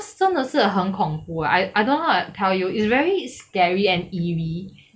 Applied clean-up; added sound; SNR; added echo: none; none; none; none.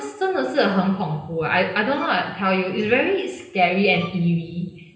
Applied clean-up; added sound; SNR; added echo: none; Bowed string instrument; 19 dB; reverberation time 0.9 s.